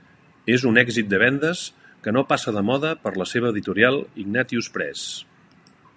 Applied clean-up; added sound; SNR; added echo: none; none; none; none.